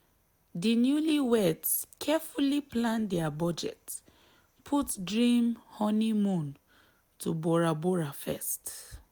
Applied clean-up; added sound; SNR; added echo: none; none; none; none.